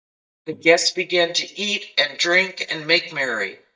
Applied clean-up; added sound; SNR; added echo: neural mask model DeepFilterNet 3.